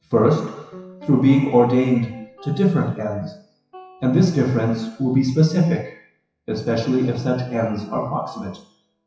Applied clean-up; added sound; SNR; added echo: classical method WPE with log-MMSE.